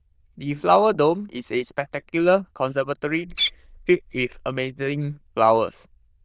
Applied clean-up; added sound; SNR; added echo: neural diffusion model UNIVERSE++.